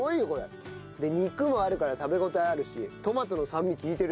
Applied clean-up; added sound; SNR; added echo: none; none; none; none.